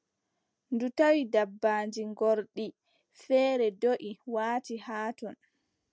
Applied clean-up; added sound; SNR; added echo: none; none; none; none.